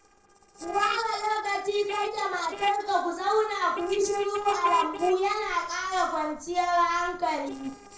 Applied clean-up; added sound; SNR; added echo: neural separator model SepFormer DNS4.